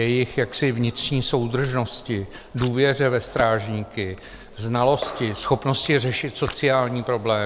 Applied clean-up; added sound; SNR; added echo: none; Camera; 19 dB; none.